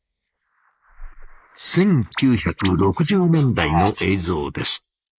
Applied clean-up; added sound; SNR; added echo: neural mask model Resemble Enhance denoiser.